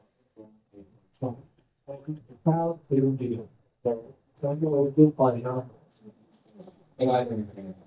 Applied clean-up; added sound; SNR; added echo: neural mask model DeepFilterNet 3.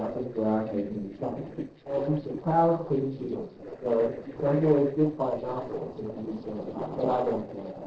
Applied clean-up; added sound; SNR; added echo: neural separator model SepFormer DNS4.